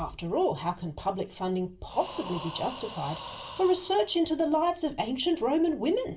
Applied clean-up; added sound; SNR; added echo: none; Breathing; 15 dB; reverberation time 0.3 s.